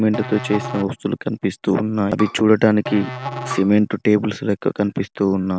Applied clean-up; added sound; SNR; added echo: none; Bowed string instrument + Musical instrument; 13 dB; none.